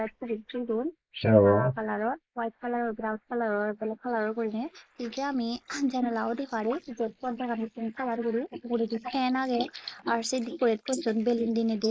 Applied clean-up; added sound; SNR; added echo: neural mask model Resemble Enhance denoiser.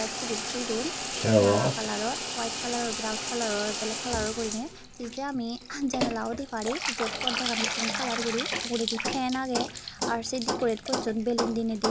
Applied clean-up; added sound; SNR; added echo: none; Bathtub (filling or washing) / Water tap, faucet; 0 dB; none.